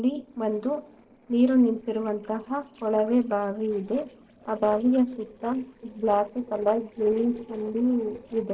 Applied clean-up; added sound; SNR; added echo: neural separator model SepFormer DNS4.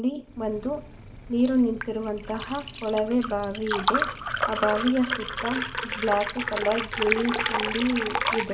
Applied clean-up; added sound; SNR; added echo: none; Liquid; 4 dB; reverberation time 0.7 s.